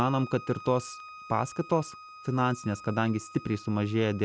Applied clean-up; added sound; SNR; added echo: none; Bowed string instrument; 18 dB; none.